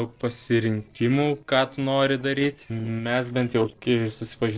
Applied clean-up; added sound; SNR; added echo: neural separator model SepFormer DNS4.